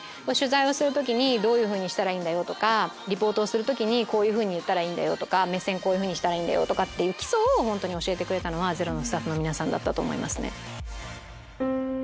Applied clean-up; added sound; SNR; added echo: none; none; none; none.